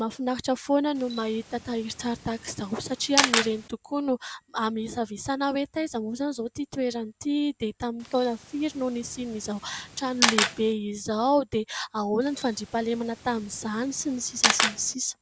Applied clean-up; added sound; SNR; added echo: none; Camera; 2 dB; none.